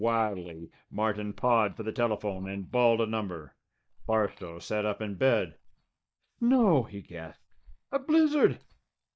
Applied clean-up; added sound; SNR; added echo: neural mask model DeepFilterNet 3.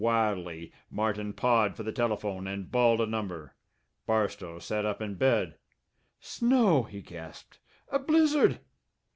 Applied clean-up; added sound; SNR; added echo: none; none; none; none.